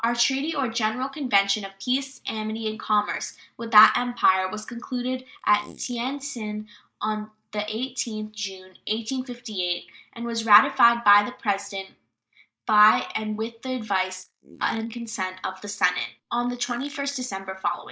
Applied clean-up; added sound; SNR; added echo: neural mask model Resemble Enhance denoiser.